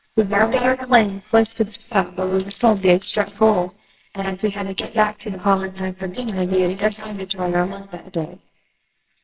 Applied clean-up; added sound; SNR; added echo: neural separator model SepFormer WHAMR!.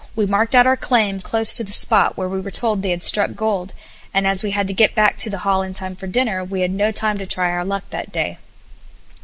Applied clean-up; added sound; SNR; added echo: none; none; none; none.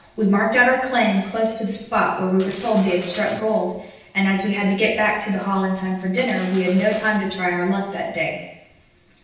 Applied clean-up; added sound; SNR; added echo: none; Mechanisms; 17 dB; reverberation time 0.9 s.